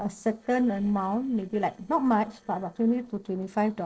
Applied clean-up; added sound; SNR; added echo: neural separator model SepFormer DNS4.